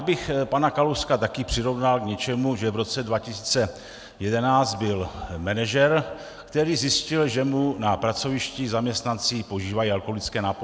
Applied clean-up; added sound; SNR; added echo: none; none; none; none.